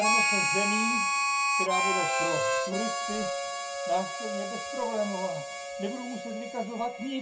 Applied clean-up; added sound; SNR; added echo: none; Harmonica; -5 dB; reverberation time 0.2 s.